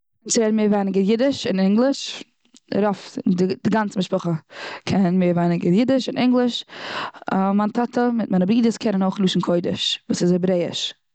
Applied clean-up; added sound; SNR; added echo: none; none; none; none.